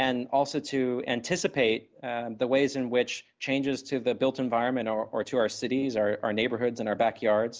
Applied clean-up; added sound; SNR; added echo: none; none; none; none.